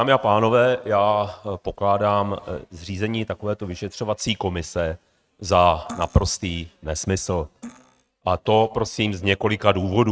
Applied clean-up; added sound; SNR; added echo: neural mask model RNNoise.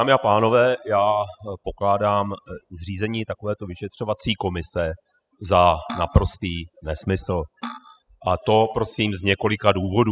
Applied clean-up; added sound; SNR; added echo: classical method spectral subtraction.